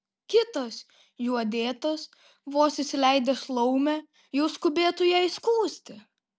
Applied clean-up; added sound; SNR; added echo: none; none; none; none.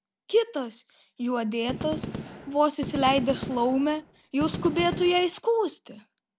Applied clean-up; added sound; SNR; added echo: none; Gunshot, gunfire; 9 dB; none.